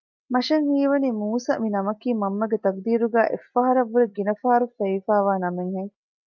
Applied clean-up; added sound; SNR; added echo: none; none; none; none.